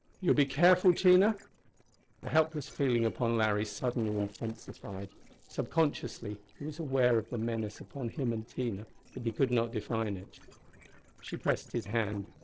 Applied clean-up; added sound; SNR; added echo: neural separator model SepFormer DNS4.